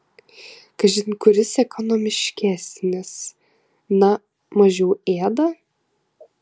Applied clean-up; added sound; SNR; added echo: none; none; none; none.